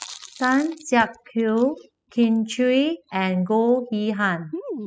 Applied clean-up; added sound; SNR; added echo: classical method spectral subtraction.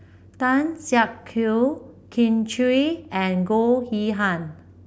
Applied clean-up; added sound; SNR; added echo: none; none; none; none.